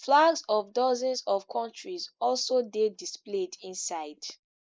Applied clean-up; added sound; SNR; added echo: neural mask model Resemble Enhance denoiser.